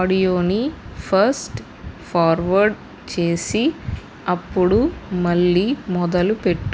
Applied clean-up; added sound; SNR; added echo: none; none; none; none.